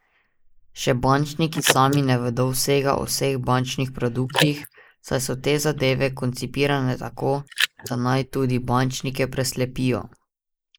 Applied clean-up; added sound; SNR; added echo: neural mask model Resemble Enhance denoiser.